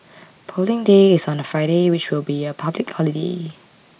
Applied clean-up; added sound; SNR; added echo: none; none; none; none.